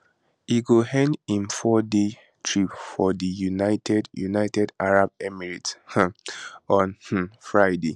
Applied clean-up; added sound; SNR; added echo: none; none; none; none.